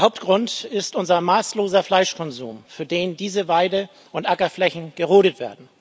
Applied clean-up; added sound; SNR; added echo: none; none; none; none.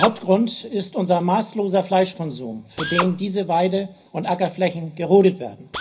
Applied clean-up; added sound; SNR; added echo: none; Drill; 12 dB; reverberation time 0.5 s.